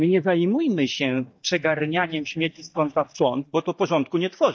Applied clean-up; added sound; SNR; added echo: neural mask model DeepFilterNet 3.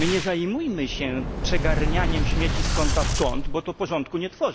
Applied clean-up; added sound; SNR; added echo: none; Splash, splatter + Boom; -2 dB; none.